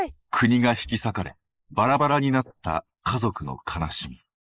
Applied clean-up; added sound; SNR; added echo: neural mask model Resemble Enhance denoiser.